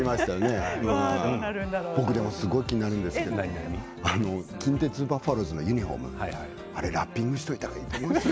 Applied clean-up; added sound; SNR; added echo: none; none; none; none.